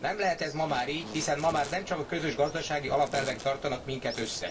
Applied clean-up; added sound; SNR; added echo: none; Insect; 13 dB; reverberation time 0.2 s.